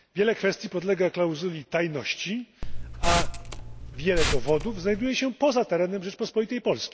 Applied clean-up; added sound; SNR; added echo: none; Liquid; 1 dB; none.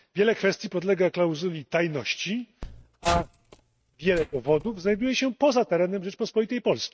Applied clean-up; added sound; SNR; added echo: neural mask model RNNoise.